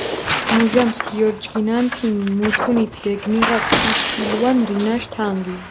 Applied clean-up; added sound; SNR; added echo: none; Shatter + Tearing; 3 dB; none.